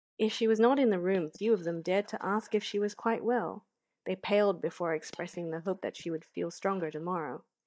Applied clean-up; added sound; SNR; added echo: neural mask model DeepFilterNet 3.